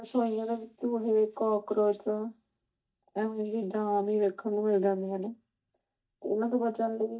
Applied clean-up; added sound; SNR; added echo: neural mask model DeepFilterNet 3.